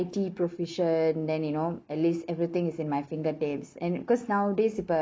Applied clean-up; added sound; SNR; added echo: none; none; none; none.